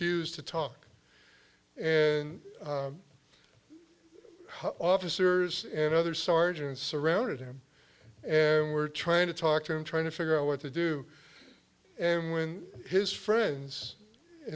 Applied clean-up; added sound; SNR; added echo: none; none; none; none.